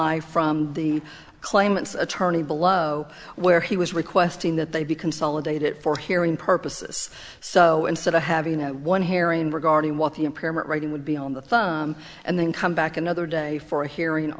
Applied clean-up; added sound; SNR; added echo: none; none; none; none.